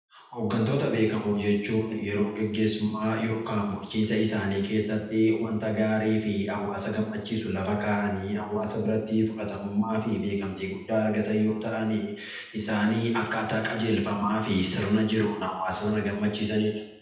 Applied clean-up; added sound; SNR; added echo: none; none; none; reverberation time 0.9 s.